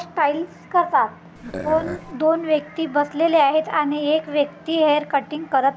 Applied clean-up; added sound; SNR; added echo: none; Burping, eructation; 11 dB; none.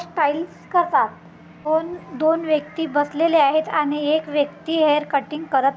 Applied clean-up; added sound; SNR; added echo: none; none; none; none.